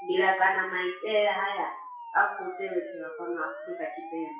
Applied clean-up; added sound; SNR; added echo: classical method WPE with log-MMSE.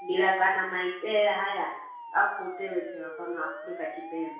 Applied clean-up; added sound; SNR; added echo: none; Siren; 14 dB; reverberation time 0.6 s.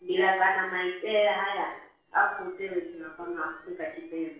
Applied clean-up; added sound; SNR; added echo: neural separator model SepFormer DNS4.